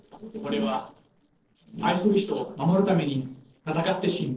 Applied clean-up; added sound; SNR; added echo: neural separator model SepFormer DNS4.